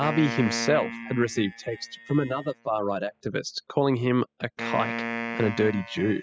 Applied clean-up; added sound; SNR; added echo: classical method spectral subtraction.